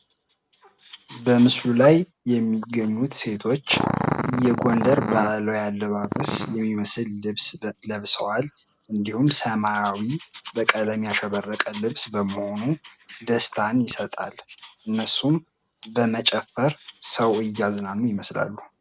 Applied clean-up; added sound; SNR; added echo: none; Growling; 10 dB; none.